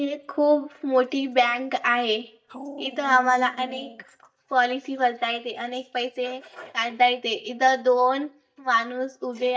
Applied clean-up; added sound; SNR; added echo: neural mask model DeepFilterNet 3.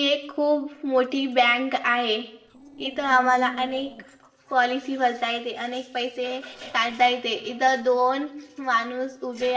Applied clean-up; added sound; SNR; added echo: neural separator model SepFormer DNS4.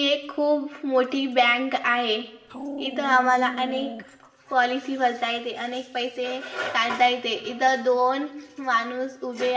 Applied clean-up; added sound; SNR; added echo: none; Dog; 10 dB; reverberation time 1.1 s.